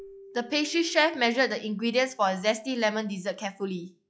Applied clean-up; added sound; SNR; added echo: classical method log-MMSE.